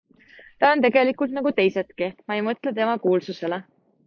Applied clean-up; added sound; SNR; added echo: neural mask model Resemble Enhance denoiser.